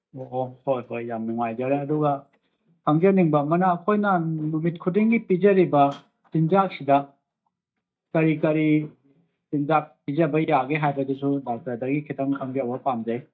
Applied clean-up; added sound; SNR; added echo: neural mask model DeepFilterNet 3.